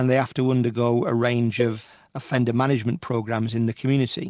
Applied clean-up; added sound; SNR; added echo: none; Cowbell; 14 dB; none.